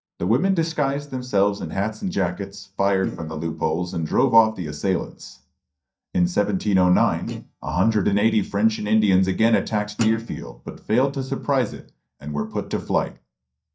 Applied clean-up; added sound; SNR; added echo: neural mask model DeepFilterNet 3.